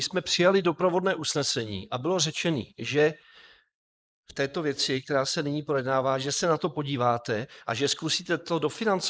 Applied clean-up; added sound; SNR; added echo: neural mask model Resemble Enhance denoiser.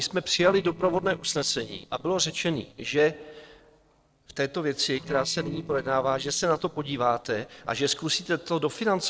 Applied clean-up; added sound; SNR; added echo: neural separator model SepFormer DNS4.